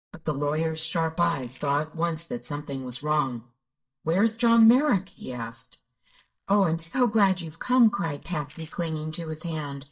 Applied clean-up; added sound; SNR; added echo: neural mask model DeepFilterNet 3.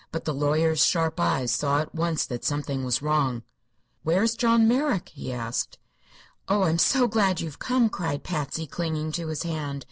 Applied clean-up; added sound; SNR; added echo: none; none; none; none.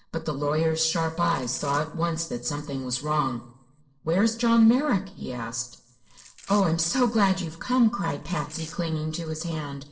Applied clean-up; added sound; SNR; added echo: neural separator model SepFormer DNS4.